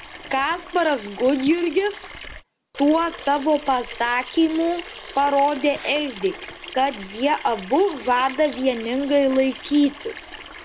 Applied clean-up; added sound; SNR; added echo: none; Sink (filling or washing) / Water tap, faucet; 16 dB; none.